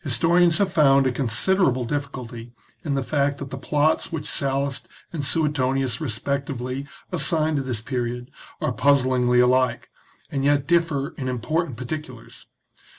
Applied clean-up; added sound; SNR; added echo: none; none; none; none.